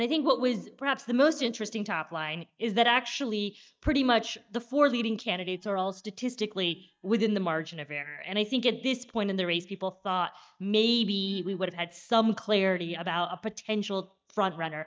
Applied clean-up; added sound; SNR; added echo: neural mask model DeepFilterNet 3.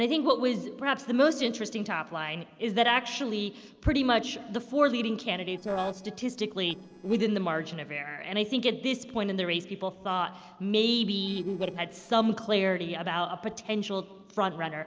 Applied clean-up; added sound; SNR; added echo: neural separator model SepFormer DNS4.